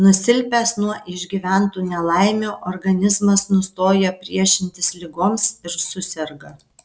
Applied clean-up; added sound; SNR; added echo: none; none; none; none.